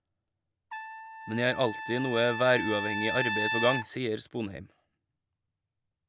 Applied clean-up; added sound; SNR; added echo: none; Trumpet; 3 dB; none.